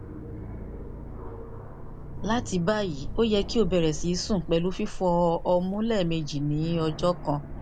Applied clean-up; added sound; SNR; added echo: none; Aircraft; 7 dB; none.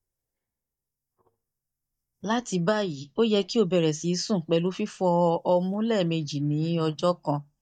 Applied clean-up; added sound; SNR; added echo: neural mask model DeepFilterNet 3.